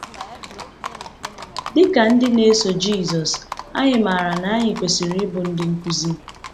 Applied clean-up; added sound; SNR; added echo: none; Livestock, farm animals, working animals; 15 dB; none.